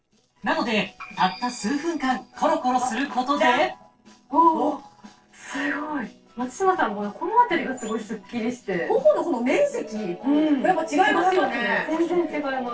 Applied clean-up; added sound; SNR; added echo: neural separator model SepFormer DNS4.